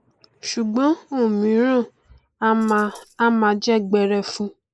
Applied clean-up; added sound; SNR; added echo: neural mask model Resemble Enhance denoiser.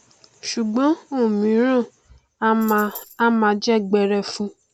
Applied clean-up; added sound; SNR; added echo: none; Tambourine; 18 dB; none.